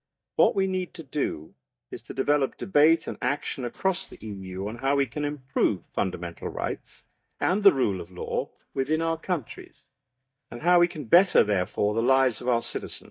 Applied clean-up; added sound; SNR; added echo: neural mask model DeepFilterNet 3.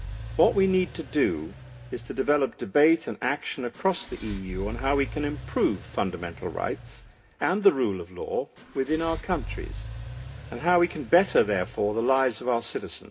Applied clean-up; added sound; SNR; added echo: none; Engine / Car; 13 dB; reverberation time 0.3 s.